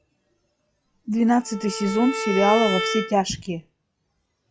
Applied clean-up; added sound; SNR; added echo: classical method log-MMSE.